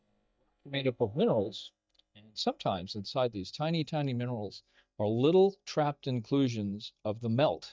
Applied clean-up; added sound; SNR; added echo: neural mask model DeepFilterNet 3.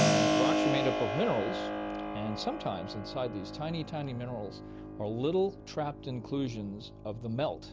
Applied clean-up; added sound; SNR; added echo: none; Keyboard (musical); 0 dB; none.